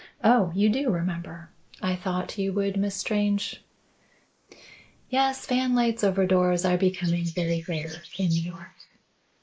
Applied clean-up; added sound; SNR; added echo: neural mask model Resemble Enhance denoiser.